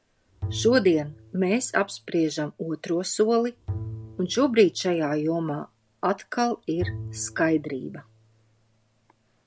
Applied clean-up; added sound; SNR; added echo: none; Bowed string instrument; 14 dB; none.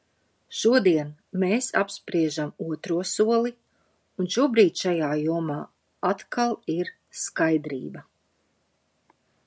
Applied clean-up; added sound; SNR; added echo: none; none; none; none.